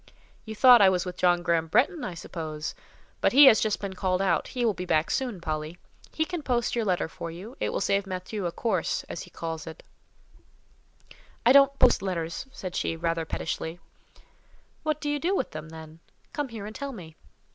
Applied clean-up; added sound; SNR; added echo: none; none; none; none.